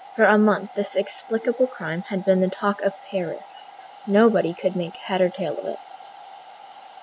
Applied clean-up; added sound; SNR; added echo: none; Domestic sounds, home sounds; 19 dB; none.